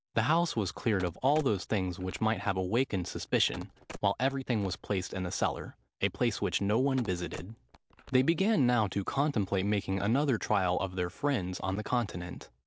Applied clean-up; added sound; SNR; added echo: none; Telephone; 18 dB; none.